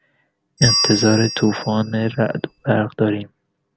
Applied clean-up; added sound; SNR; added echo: none; Bell; 4 dB; none.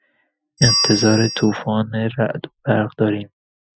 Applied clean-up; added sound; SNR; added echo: classical method Wiener filter.